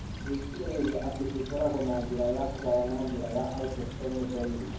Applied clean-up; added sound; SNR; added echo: none; Stream / Trickle, dribble; 6 dB; reverberation time 0.9 s.